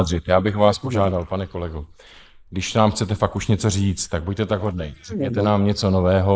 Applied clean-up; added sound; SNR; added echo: neural mask model Resemble Enhance denoiser.